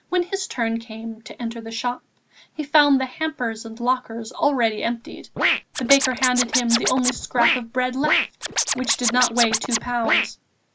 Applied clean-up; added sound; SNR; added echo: none; Scratching (performance technique); 1 dB; none.